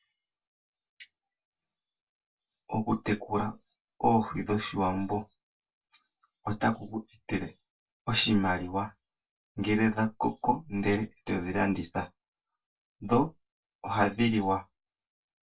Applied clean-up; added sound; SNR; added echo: none; none; none; reverberation time 0.1 s.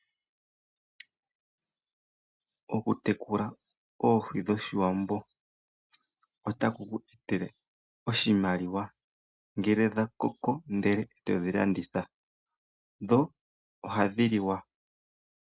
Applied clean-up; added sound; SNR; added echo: none; none; none; none.